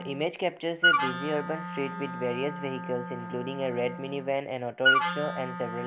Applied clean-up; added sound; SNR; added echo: none; Wind instrument, woodwind instrument; -1 dB; none.